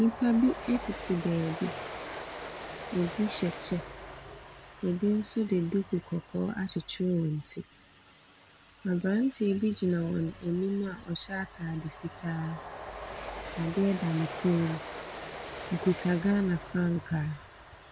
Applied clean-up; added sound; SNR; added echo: none; Train; 12 dB; none.